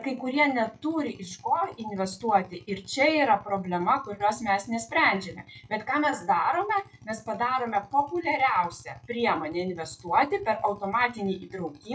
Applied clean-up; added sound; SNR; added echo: classical method WPE with log-MMSE.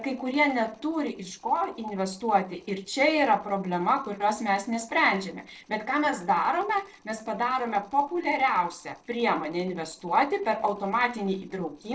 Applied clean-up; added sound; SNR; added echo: neural separator model SepFormer DNS4.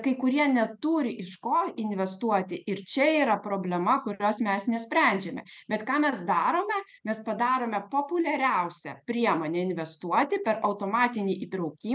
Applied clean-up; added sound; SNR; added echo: none; none; none; none.